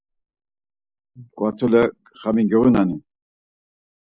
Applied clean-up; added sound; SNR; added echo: neural mask model Resemble Enhance denoiser.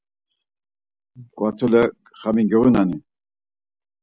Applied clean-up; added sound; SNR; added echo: none; none; none; none.